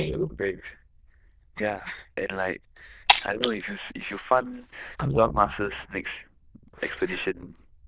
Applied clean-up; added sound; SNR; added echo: neural diffusion model UNIVERSE++.